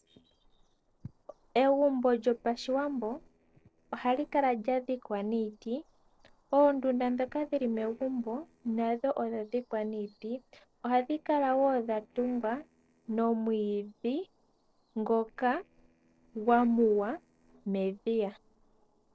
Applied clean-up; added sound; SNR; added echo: neural separator model SepFormer DNS4.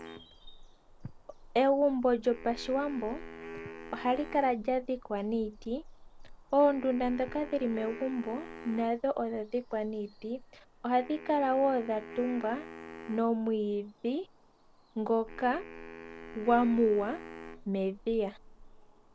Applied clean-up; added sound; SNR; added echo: none; Bird vocalization, bird call, bird song + Wind instrument, woodwind instrument; 15 dB; none.